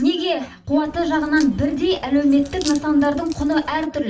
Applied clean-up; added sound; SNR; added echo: none; Crack; 18 dB; reverberation time 0.2 s.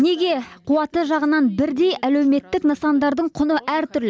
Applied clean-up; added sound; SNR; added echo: none; none; none; none.